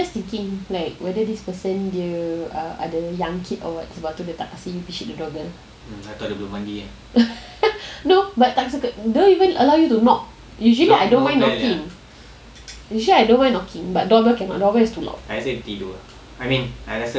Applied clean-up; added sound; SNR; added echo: none; none; none; none.